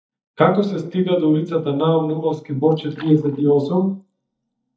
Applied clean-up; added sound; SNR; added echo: neural mask model DeepFilterNet 3.